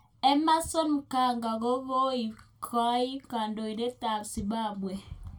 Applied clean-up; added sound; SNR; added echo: none; none; none; reverberation time 0.2 s.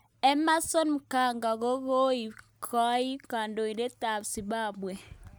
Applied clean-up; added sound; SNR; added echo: none; none; none; none.